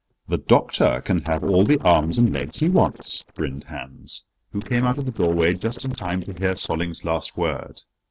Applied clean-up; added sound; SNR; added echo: neural separator model SepFormer DNS4.